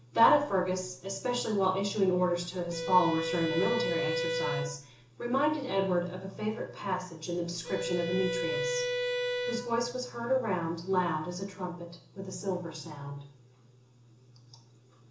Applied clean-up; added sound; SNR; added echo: none; Bowed string instrument; 2 dB; reverberation time 0.7 s.